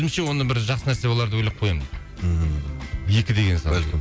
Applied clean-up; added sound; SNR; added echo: none; none; none; none.